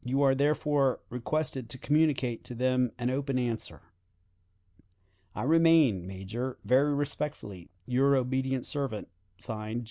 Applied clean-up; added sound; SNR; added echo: none; none; none; none.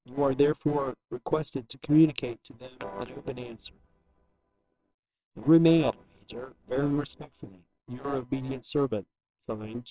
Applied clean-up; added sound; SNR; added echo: neural separator model SepFormer WHAMR!.